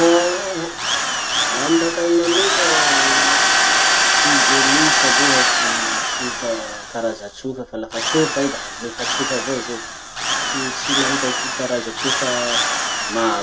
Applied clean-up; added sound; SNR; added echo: none; Drill; -4 dB; none.